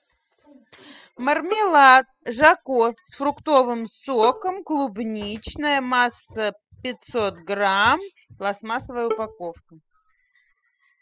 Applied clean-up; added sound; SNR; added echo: classical method spectral subtraction.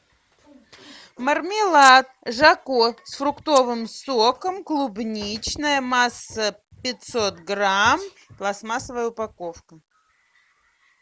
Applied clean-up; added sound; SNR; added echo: none; none; none; none.